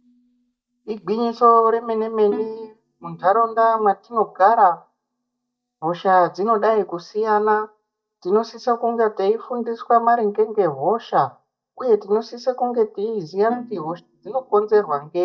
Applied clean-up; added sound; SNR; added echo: neural mask model DeepFilterNet 3.